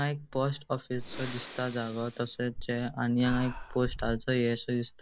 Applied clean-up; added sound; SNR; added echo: none; Breathing; 10 dB; none.